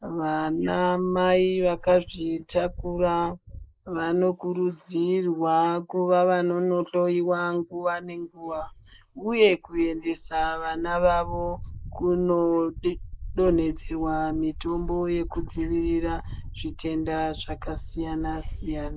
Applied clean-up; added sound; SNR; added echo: neural mask model Resemble Enhance denoiser.